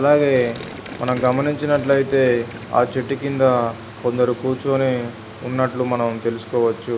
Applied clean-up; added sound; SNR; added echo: none; Gurgling; 16 dB; none.